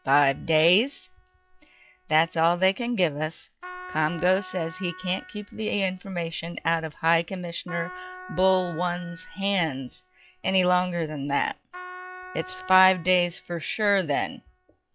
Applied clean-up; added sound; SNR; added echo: classical method log-MMSE.